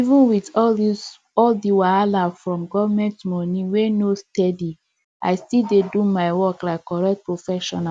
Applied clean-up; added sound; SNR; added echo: none; none; none; none.